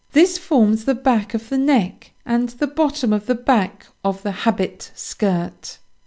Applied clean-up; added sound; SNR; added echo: none; none; none; none.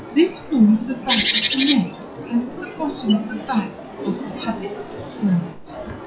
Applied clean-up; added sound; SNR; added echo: classical method WPE with log-MMSE.